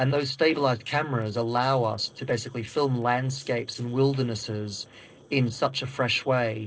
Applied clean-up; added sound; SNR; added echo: neural separator model SepFormer DNS4.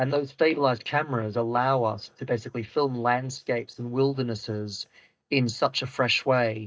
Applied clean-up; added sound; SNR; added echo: neural mask model DeepFilterNet 3.